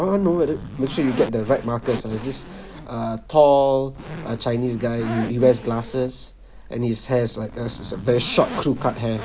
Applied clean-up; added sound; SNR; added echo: none; Zipper (clothing); 14 dB; none.